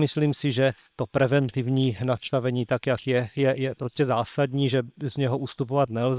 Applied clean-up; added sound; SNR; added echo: neural separator model SepFormer WHAM!.